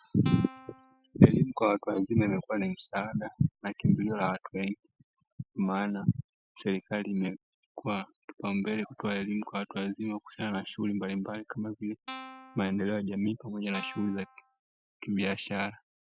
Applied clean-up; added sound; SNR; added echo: classical method Wiener filter.